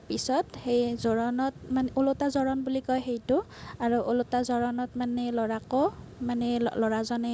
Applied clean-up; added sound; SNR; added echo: none; none; none; none.